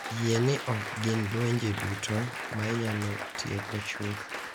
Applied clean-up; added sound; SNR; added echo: none; Applause; 7 dB; none.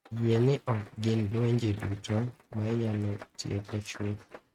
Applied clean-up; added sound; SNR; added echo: neural mask model RNNoise.